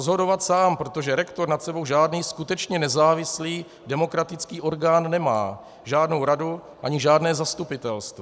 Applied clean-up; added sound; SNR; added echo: none; none; none; none.